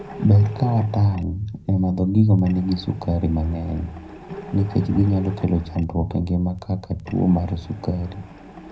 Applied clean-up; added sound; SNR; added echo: none; Mechanisms; 18 dB; reverberation time 0.3 s.